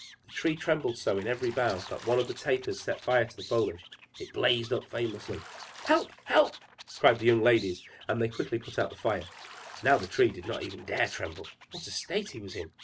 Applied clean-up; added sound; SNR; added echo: none; Bathtub (filling or washing) + Animal; 17 dB; none.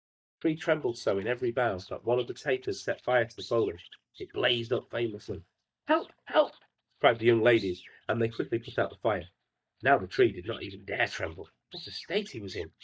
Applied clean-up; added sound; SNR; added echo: neural mask model DeepFilterNet 3.